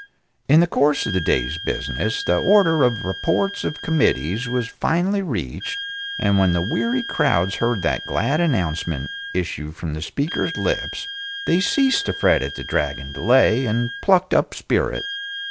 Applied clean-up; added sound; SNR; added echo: none; Wind instrument, woodwind instrument; 11 dB; none.